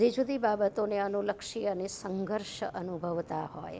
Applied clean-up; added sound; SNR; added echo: none; none; none; none.